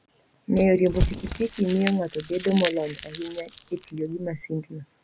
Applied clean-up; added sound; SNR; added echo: none; Crumpling, crinkling / Crushing; 7 dB; none.